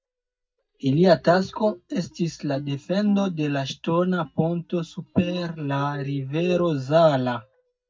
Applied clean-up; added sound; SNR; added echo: neural mask model DeepFilterNet 3.